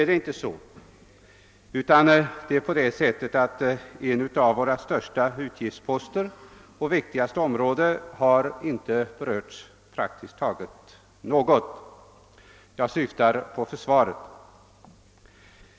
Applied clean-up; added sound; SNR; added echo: none; none; none; none.